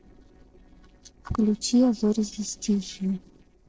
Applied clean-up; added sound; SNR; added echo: neural separator model SepFormer DNS4.